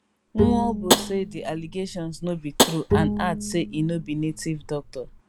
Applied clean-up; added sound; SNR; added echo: none; Bowed string instrument + Tap; -1 dB; none.